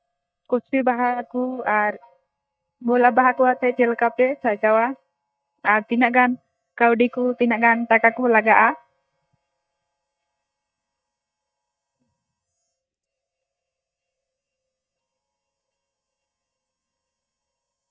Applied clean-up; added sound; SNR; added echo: neural mask model DeepFilterNet 3.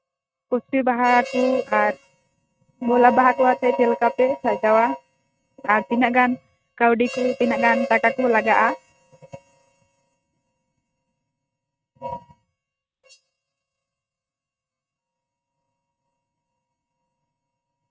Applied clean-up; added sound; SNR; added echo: neural mask model RNNoise.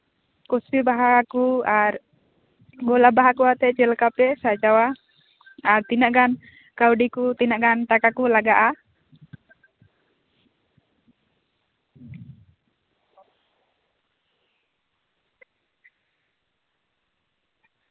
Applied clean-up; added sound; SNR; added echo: none; none; none; none.